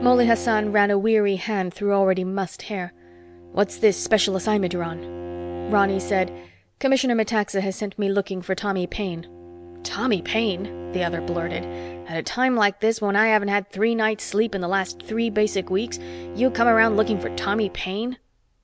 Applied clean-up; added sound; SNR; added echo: none; Bowed string instrument; 13 dB; none.